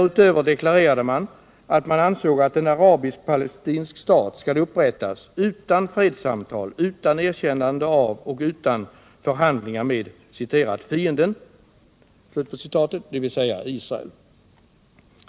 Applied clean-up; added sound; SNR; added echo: none; none; none; none.